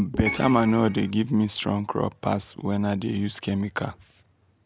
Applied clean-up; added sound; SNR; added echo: none; Organ; 9 dB; none.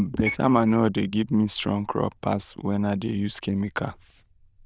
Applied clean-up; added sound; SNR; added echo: neural diffusion model UNIVERSE++.